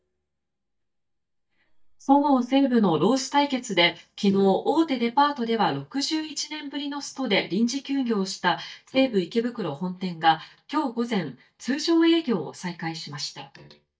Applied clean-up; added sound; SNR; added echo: neural mask model DeepFilterNet 3.